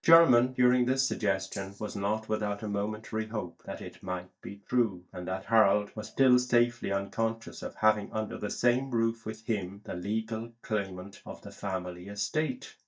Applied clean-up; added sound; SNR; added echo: neural mask model DeepFilterNet 3.